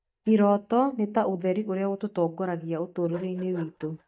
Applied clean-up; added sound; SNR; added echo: neural mask model DeepFilterNet 3.